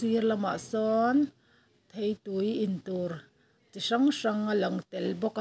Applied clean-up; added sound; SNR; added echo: none; none; none; none.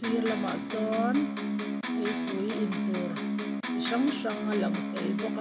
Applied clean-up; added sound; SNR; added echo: none; Electric guitar; -1 dB; none.